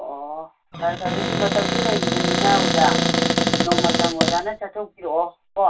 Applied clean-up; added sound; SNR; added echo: none; Cupboard open or close; -4 dB; reverberation time 0.1 s.